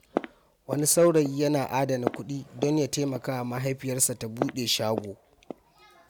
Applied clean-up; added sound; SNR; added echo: none; Walk, footsteps; 10 dB; none.